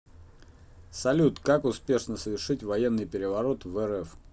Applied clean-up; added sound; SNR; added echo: none; none; none; none.